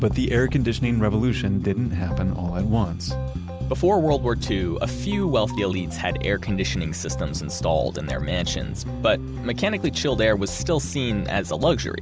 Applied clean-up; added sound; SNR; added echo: none; none; none; none.